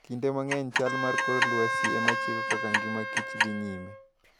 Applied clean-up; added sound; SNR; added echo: none; Clock + Wind instrument, woodwind instrument; -3 dB; none.